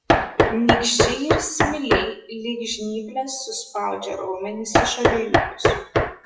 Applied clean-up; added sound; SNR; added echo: classical method WPE with log-MMSE.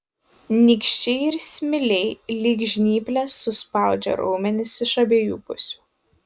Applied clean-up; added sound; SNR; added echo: none; none; none; none.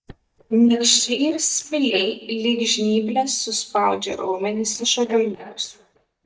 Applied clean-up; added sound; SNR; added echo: neural mask model DeepFilterNet 3.